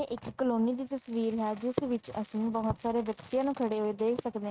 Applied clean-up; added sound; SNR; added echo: neural mask model RNNoise.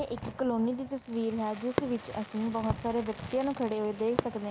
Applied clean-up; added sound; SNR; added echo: none; Fireworks; 8 dB; none.